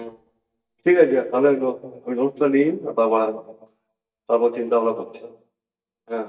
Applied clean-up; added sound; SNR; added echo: neural mask model DeepFilterNet 3.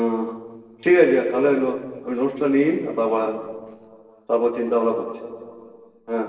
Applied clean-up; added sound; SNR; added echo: neural separator model SepFormer DNS4.